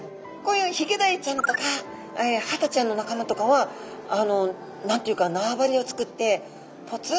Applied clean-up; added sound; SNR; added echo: none; none; none; none.